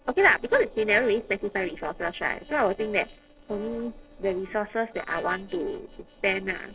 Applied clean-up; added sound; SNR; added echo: neural separator model SepFormer DNS4.